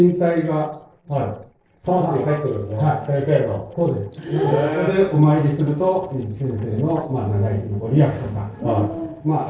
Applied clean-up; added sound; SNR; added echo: neural separator model SepFormer DNS4.